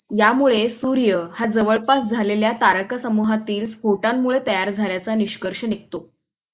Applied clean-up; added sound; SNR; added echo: neural mask model Resemble Enhance denoiser.